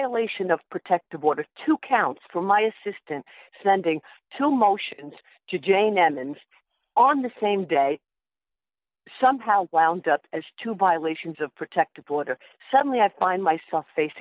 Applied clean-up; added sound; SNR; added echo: none; none; none; none.